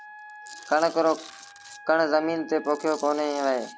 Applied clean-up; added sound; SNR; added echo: none; Wind instrument, woodwind instrument + Tools; 18 dB; none.